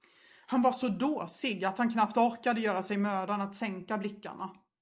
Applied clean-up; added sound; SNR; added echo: none; none; none; none.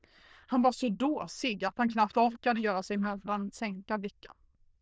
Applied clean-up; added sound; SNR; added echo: neural diffusion model UNIVERSE++.